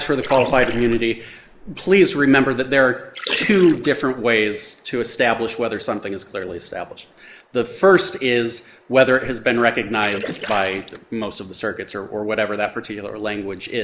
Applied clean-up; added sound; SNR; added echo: neural mask model Resemble Enhance denoiser.